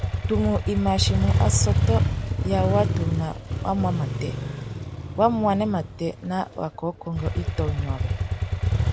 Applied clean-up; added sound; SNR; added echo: none; Motorcycle; -2 dB; none.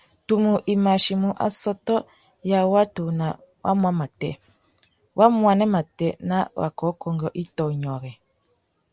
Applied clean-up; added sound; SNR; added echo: none; none; none; none.